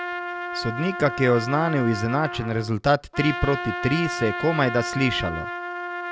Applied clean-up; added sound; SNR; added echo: none; Trumpet; 7 dB; none.